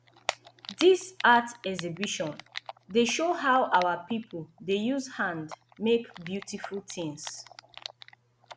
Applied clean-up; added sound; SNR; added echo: none; Typing; 15 dB; none.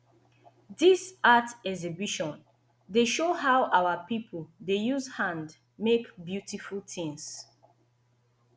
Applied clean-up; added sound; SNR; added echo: none; none; none; none.